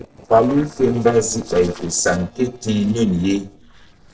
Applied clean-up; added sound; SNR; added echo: neural separator model SepFormer DNS4.